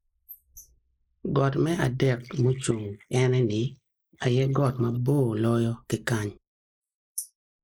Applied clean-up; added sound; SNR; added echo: neural mask model Resemble Enhance denoiser.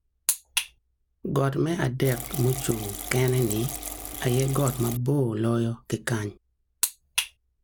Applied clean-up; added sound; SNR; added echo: none; Liquid; 8 dB; none.